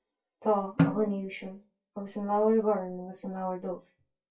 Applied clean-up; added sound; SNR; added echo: classical method WPE with log-MMSE.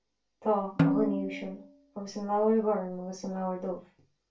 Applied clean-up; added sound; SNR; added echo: none; Snare drum; 1 dB; reverberation time 0.2 s.